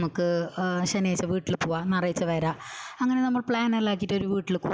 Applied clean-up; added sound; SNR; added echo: none; none; none; none.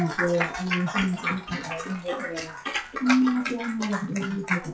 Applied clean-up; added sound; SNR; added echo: classical method WPE with log-MMSE.